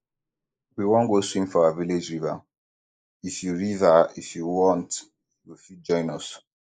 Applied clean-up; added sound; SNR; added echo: neural mask model Resemble Enhance denoiser.